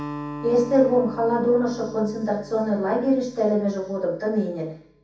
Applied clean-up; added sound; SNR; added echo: none; Acoustic guitar; 15 dB; reverberation time 0.7 s.